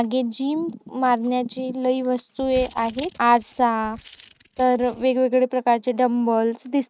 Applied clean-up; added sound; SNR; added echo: neural mask model RNNoise.